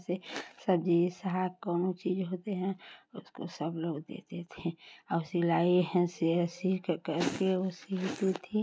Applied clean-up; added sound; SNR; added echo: none; none; none; none.